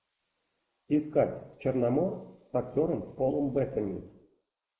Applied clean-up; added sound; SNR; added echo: neural mask model Resemble Enhance denoiser.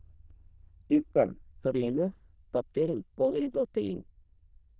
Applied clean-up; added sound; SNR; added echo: neural diffusion model UNIVERSE++.